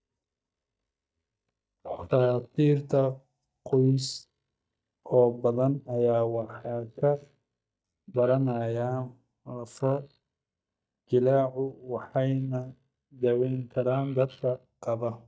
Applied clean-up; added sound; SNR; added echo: neural mask model DeepFilterNet 3.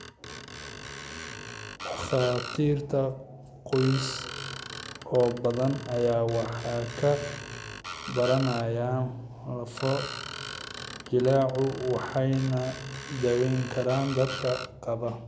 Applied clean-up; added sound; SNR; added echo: none; Screech; 12 dB; none.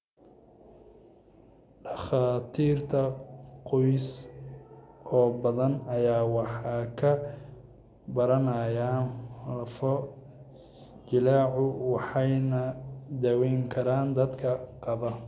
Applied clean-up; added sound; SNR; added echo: none; none; none; none.